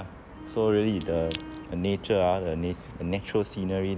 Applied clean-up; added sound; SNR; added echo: none; Crack / Crushing + Bowed string instrument; 15 dB; none.